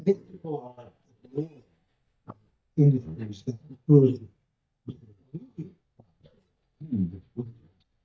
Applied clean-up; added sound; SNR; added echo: neural mask model DeepFilterNet 3.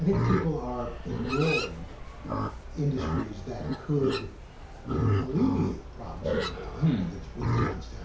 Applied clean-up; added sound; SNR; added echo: none; Livestock, farm animals, working animals; 1 dB; reverberation time 0.6 s.